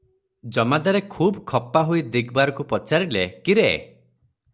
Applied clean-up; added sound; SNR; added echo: none; none; none; none.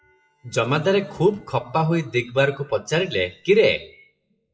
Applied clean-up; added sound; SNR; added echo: classical method WPE with log-MMSE.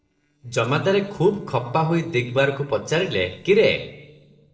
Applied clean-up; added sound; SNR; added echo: neural separator model SepFormer DNS4.